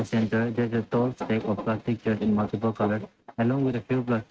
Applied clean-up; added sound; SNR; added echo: neural mask model RNNoise.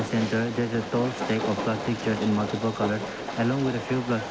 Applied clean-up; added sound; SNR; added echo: none; Train; 6 dB; none.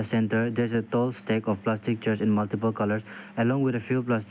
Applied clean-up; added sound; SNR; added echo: none; none; none; none.